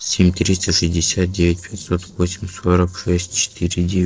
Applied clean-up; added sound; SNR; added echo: neural separator model SepFormer DNS4.